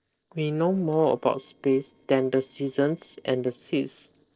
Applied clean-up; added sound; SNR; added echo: neural separator model SepFormer DNS4.